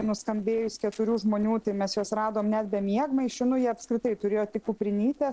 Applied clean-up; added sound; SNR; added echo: neural separator model SepFormer DNS4.